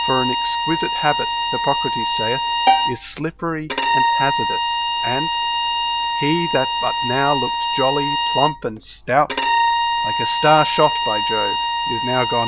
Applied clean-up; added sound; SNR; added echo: none; Bowed string instrument + Bowed string instrument; -2 dB; none.